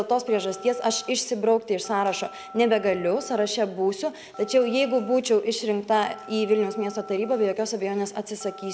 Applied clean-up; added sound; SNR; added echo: none; Telephone; 20 dB; none.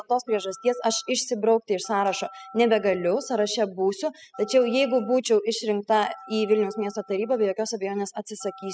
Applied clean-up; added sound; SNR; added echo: classical method spectral subtraction.